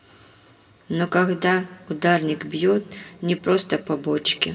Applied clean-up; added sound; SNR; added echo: none; none; none; reverberation time 2.7 s.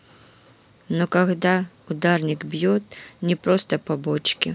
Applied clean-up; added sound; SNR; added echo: none; none; none; none.